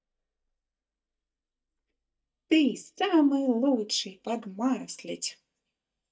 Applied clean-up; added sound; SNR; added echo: neural mask model DeepFilterNet 3.